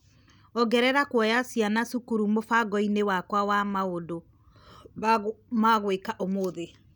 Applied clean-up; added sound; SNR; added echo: none; none; none; none.